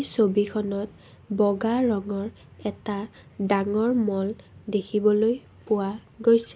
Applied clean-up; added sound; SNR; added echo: none; none; none; none.